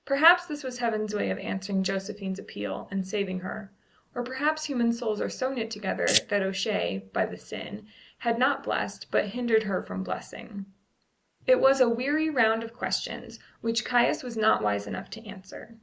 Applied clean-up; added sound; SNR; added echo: neural mask model Resemble Enhance denoiser.